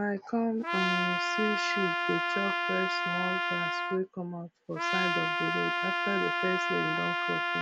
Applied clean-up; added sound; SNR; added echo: none; Trumpet; -3 dB; none.